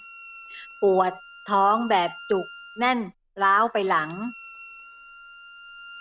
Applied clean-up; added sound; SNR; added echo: none; Bowed string instrument; 18 dB; none.